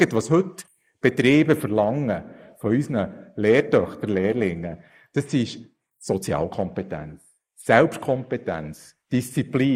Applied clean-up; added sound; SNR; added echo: neural mask model Resemble Enhance denoiser.